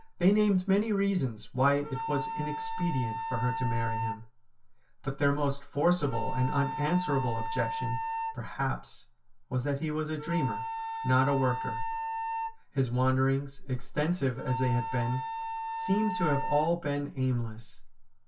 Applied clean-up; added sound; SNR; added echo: none; Wind instrument, woodwind instrument; 7 dB; reverberation time 0.1 s.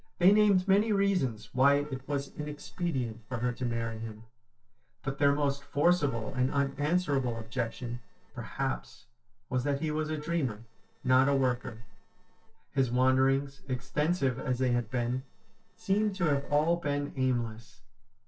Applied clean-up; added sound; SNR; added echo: neural separator model SepFormer DNS4.